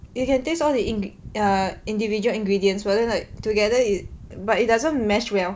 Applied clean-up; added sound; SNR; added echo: none; none; none; none.